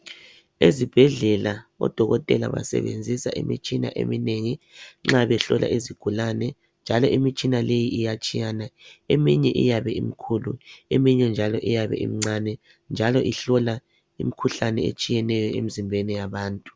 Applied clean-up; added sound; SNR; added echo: none; none; none; none.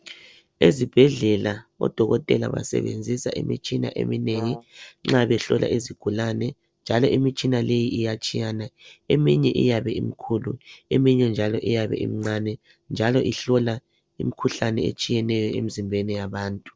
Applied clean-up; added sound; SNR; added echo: neural separator model SepFormer DNS4.